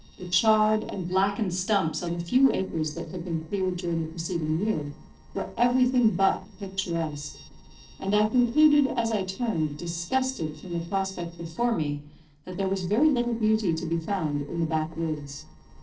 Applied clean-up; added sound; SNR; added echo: neural separator model SepFormer DNS4.